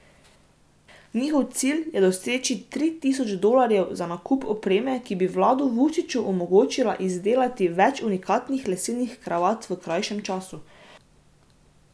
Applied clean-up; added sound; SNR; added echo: none; none; none; none.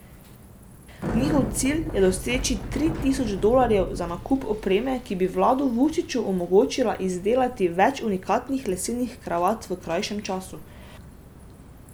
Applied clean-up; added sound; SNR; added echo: none; Bicycle; 11 dB; none.